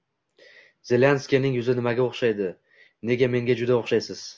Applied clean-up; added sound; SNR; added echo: none; none; none; none.